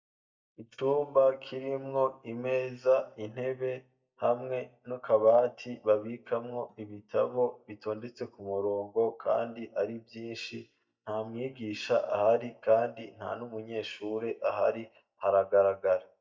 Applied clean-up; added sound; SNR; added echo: neural mask model DeepFilterNet 3.